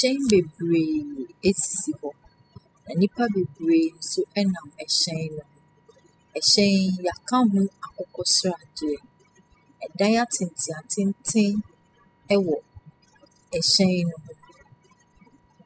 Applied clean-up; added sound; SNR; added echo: classical method spectral subtraction.